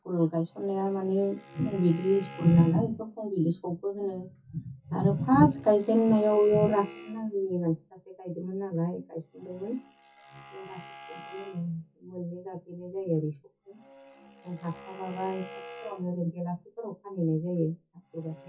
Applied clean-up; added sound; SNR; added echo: classical method WPE with log-MMSE.